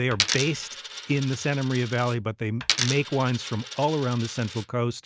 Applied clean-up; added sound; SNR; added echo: none; Coin (dropping); 6 dB; none.